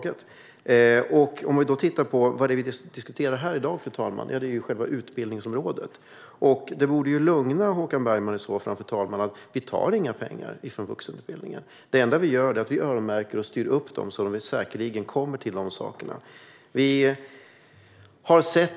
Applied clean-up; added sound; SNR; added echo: none; none; none; none.